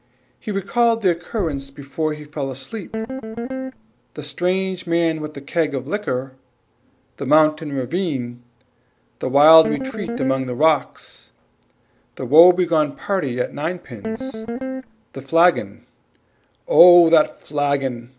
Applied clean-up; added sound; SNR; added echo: none; Guitar; 7 dB; none.